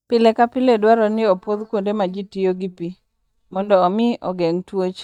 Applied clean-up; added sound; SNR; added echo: neural mask model DeepFilterNet 3.